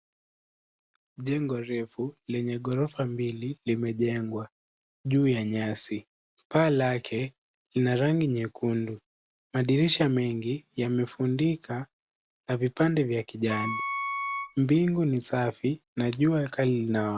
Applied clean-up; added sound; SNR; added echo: none; Wind instrument, woodwind instrument; 6 dB; none.